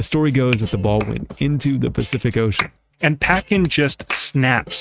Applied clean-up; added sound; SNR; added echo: neural mask model RNNoise.